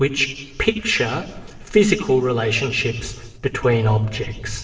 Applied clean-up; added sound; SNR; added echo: neural separator model SepFormer DNS4.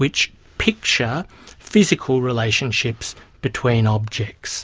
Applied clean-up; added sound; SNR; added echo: none; none; none; none.